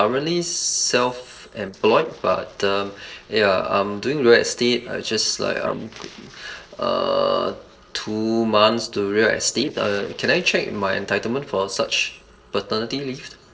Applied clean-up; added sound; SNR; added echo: neural separator model SepFormer DNS4.